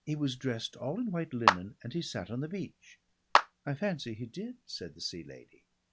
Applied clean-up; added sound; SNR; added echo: none; Clapping; -4 dB; none.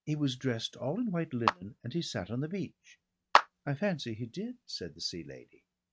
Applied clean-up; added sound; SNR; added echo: neural mask model RNNoise.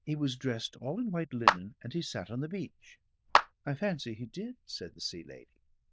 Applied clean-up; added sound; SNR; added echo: neural diffusion model UNIVERSE++.